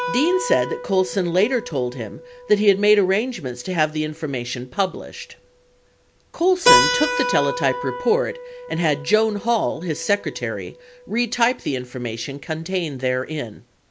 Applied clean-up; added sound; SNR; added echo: none; Keyboard (musical); 6 dB; none.